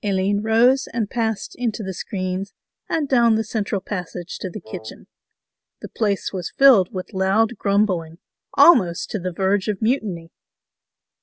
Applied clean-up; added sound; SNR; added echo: none; Wind instrument, woodwind instrument; 19 dB; none.